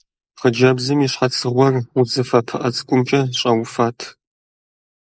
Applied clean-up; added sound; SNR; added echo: neural mask model Resemble Enhance denoiser.